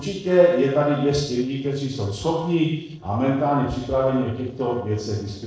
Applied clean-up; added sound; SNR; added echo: neural separator model SepFormer DNS4.